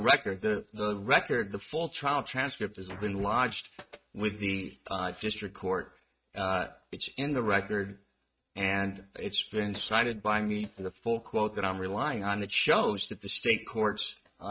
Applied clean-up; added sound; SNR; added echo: neural mask model RNNoise.